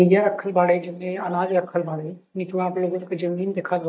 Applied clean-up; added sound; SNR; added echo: neural mask model DeepFilterNet 3.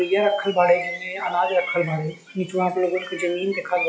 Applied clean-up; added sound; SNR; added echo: classical method WPE with log-MMSE.